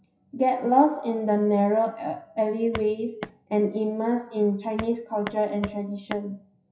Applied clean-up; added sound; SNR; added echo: classical method WPE with log-MMSE.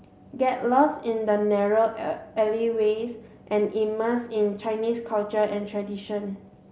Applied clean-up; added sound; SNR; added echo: none; none; none; none.